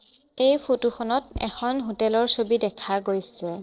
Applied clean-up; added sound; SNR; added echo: neural separator model SepFormer DNS4.